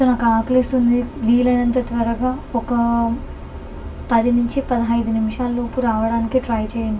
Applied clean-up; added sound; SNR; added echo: none; none; none; reverberation time 0.2 s.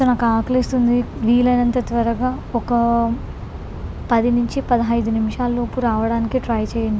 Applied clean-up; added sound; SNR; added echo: none; none; none; none.